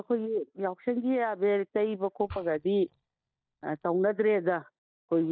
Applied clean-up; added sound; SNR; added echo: neural mask model DeepFilterNet 3.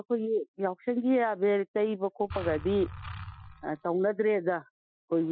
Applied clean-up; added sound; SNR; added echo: classical method Wiener filter.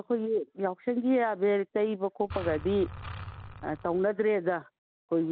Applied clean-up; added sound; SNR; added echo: none; Engine; 12 dB; none.